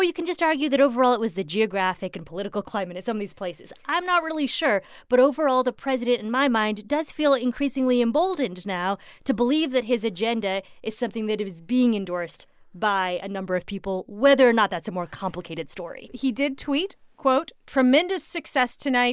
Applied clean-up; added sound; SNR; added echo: none; none; none; none.